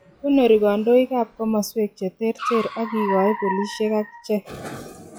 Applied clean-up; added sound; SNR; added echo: classical method log-MMSE.